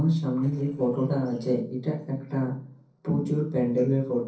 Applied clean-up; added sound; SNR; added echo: neural separator model SepFormer DNS4.